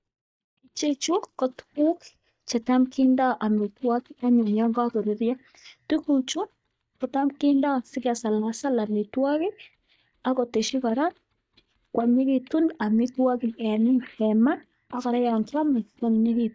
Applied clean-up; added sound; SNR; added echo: neural mask model DeepFilterNet 3.